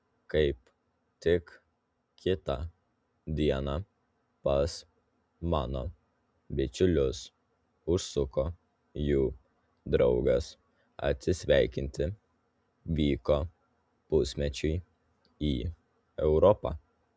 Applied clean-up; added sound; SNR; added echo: none; none; none; none.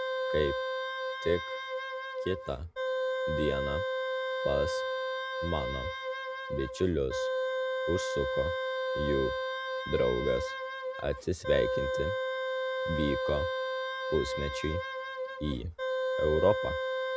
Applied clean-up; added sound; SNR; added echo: none; Wind instrument, woodwind instrument; -1 dB; none.